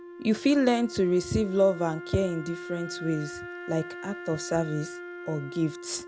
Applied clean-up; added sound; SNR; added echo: none; Wind instrument, woodwind instrument; 12 dB; none.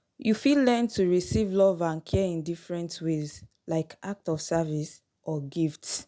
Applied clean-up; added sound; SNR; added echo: none; none; none; none.